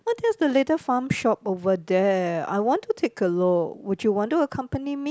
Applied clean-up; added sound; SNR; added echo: none; none; none; none.